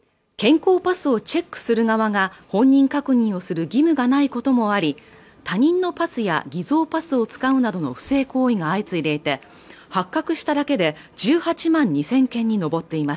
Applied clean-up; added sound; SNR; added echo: none; none; none; none.